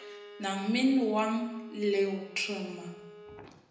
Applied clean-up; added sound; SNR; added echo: none; Bowed string instrument; 18 dB; reverberation time 0.9 s.